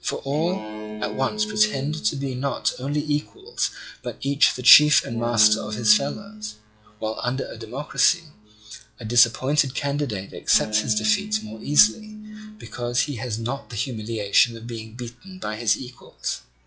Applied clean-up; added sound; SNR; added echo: classical method log-MMSE.